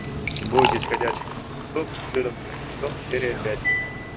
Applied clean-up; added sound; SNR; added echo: none; Liquid; 0 dB; none.